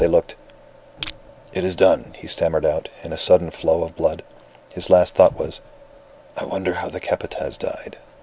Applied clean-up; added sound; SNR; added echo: none; Crushing; 8 dB; none.